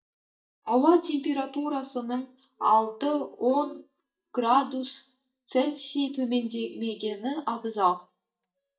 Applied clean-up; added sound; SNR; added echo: neural mask model DeepFilterNet 3.